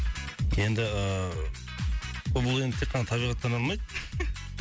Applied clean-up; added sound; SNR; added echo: none; none; none; none.